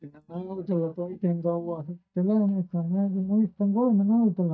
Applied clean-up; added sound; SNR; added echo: neural mask model DeepFilterNet 3.